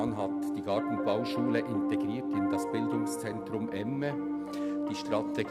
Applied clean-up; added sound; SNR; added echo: none; Piano; -2 dB; none.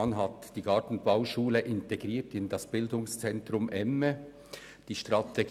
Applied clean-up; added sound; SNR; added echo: none; none; none; none.